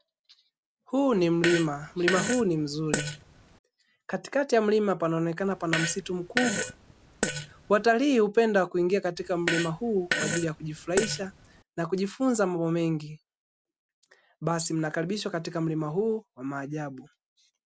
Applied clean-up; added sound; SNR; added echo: none; Fart; 5 dB; none.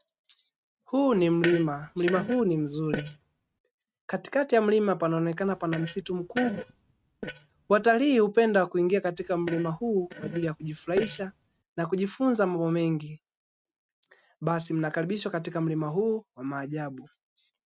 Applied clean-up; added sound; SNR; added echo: neural mask model RNNoise.